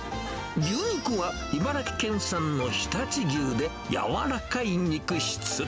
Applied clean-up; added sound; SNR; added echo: none; none; none; none.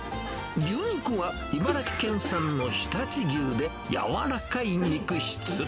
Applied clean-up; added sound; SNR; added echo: none; Cough; 12 dB; none.